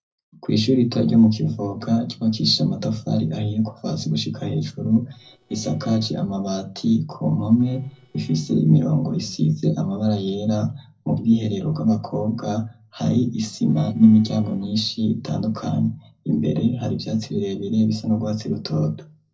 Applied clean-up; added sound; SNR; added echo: neural separator model SepFormer DNS4.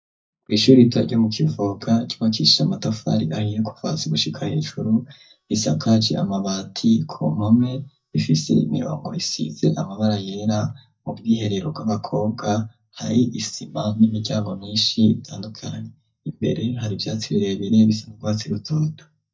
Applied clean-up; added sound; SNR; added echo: neural mask model DeepFilterNet 3.